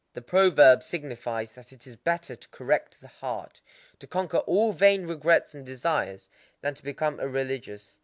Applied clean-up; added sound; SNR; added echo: none; none; none; none.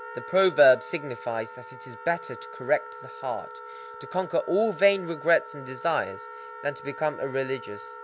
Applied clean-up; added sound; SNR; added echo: none; Wind instrument, woodwind instrument; 14 dB; none.